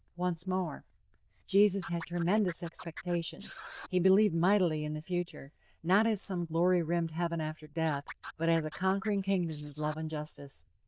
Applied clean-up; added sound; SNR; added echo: neural diffusion model UNIVERSE++.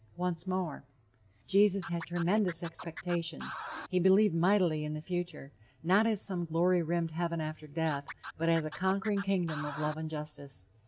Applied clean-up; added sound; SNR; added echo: none; Scratching (performance technique); 13 dB; none.